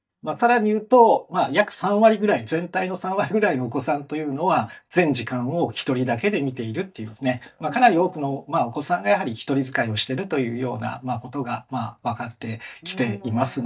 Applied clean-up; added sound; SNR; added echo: neural mask model DeepFilterNet 3.